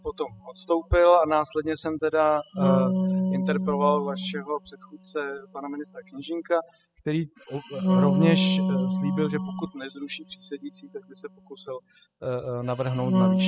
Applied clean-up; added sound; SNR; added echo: classical method spectral subtraction.